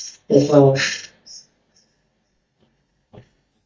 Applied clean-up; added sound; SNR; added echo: neural mask model DeepFilterNet 3.